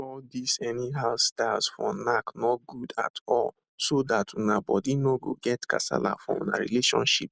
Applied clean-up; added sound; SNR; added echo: none; none; none; none.